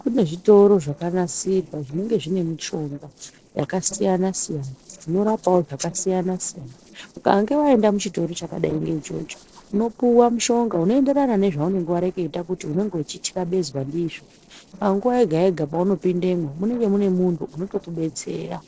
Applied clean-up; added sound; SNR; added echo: neural separator model SepFormer DNS4.